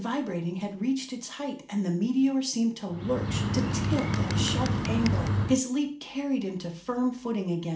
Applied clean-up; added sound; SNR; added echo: none; Bird; -2 dB; reverberation time 0.4 s.